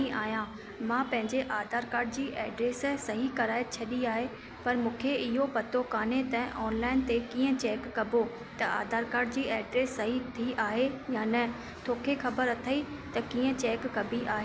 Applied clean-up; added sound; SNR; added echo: none; none; none; none.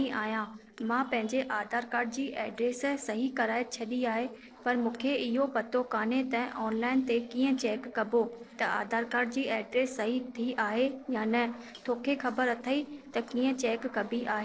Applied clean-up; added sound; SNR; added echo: neural separator model SepFormer DNS4.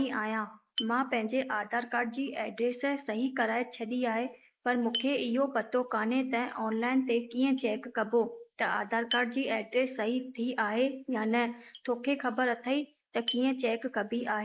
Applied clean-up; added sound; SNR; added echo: neural mask model Resemble Enhance denoiser.